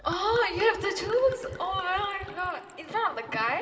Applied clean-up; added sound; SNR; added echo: none; Gurgling / Chink, clink / Liquid; 16 dB; reverberation time 2.3 s.